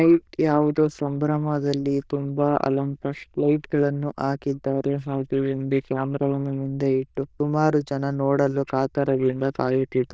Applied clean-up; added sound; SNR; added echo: neural diffusion model UNIVERSE++.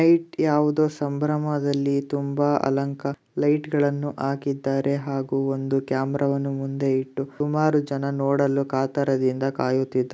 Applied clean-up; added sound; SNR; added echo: none; none; none; none.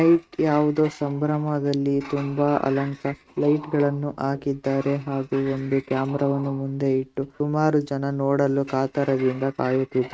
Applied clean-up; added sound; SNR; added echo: neural mask model RNNoise.